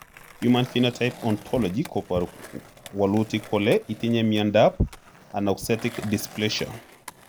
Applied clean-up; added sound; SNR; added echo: none; Skateboard; 20 dB; none.